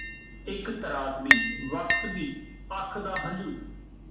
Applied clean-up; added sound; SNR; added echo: none; Tap; -3 dB; reverberation time 0.8 s.